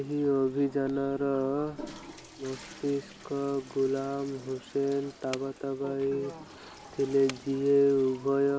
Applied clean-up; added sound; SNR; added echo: none; Toilet flush / Water + Wood; 19 dB; none.